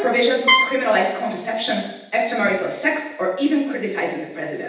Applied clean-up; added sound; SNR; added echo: none; Trumpet; -1 dB; reverberation time 0.9 s.